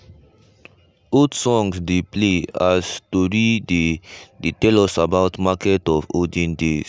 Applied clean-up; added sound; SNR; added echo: none; none; none; none.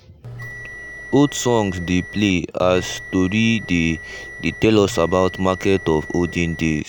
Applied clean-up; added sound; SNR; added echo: none; Bell; 15 dB; none.